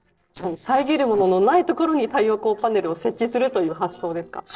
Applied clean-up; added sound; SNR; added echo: neural separator model SepFormer DNS4.